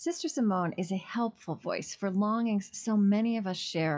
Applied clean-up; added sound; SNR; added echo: classical method WPE with log-MMSE.